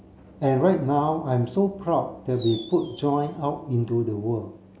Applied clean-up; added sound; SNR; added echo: none; Fireworks; 20 dB; none.